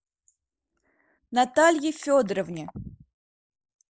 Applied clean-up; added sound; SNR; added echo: neural mask model Resemble Enhance denoiser.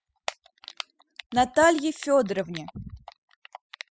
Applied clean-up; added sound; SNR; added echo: classical method spectral subtraction.